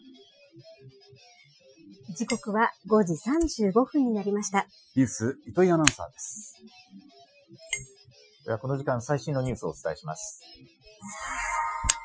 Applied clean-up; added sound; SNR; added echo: classical method Wiener filter.